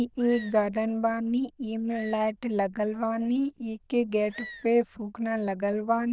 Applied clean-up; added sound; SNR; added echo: neural diffusion model UNIVERSE++.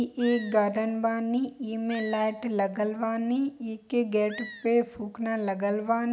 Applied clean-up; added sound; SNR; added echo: none; Animal; 19 dB; none.